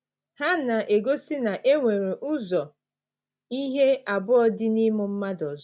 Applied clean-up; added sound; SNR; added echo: none; none; none; none.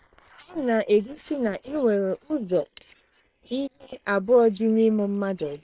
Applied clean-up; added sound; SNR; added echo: neural separator model SepFormer WHAM!.